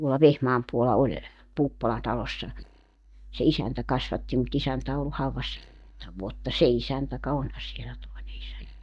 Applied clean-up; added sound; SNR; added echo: neural mask model DeepFilterNet 3.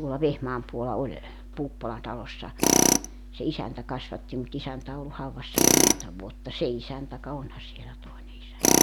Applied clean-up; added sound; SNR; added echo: none; Tools; -5 dB; none.